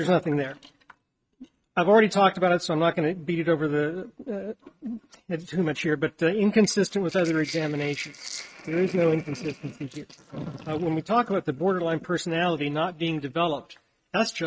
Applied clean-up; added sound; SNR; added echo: neural mask model RNNoise.